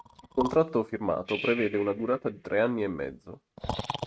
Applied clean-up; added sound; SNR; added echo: neural mask model RNNoise.